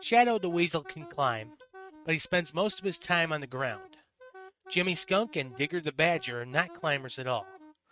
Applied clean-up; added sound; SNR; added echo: neural mask model RNNoise.